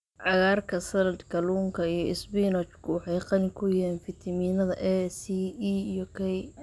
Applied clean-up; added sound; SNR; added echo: none; none; none; none.